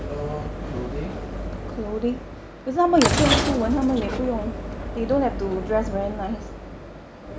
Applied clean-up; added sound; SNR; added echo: none; Sliding door / Train; 3 dB; none.